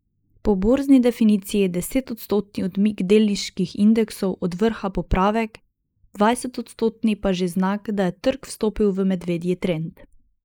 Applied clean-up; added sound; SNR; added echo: neural mask model Resemble Enhance denoiser.